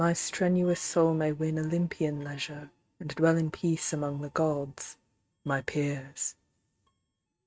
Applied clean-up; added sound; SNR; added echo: neural mask model RNNoise.